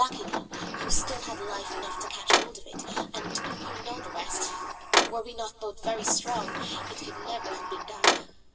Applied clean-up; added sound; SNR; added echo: none; Sliding door; -3 dB; reverberation time 2.0 s.